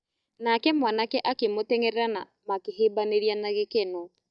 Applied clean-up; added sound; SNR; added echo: neural mask model DeepFilterNet 3.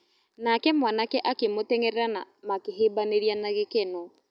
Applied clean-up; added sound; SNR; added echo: none; none; none; none.